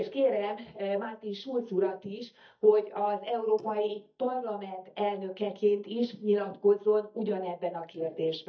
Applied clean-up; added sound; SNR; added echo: neural mask model DeepFilterNet 3.